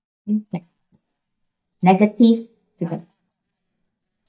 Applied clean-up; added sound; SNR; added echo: neural mask model DeepFilterNet 3.